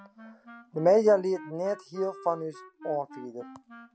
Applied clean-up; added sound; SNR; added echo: none; Wind instrument, woodwind instrument; 19 dB; none.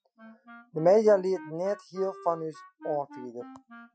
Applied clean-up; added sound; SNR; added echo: classical method Wiener filter.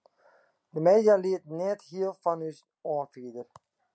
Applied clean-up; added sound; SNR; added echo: none; none; none; none.